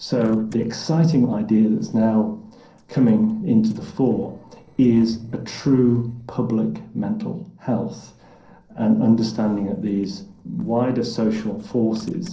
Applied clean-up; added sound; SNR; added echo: neural separator model SepFormer DNS4.